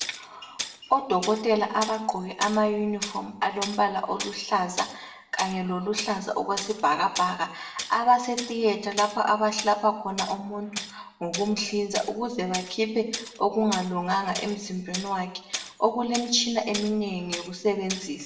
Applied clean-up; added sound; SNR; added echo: none; Tools; 12 dB; reverberation time 0.7 s.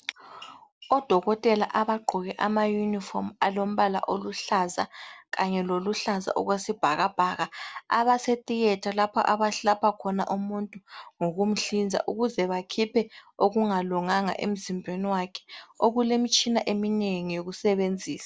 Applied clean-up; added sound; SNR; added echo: none; none; none; none.